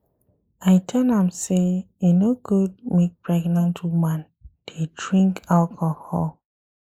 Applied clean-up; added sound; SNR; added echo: neural mask model Resemble Enhance denoiser.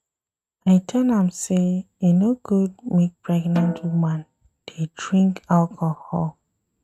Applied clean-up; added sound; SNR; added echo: neural mask model RNNoise.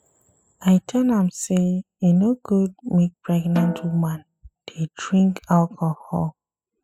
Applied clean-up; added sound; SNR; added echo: classical method spectral subtraction.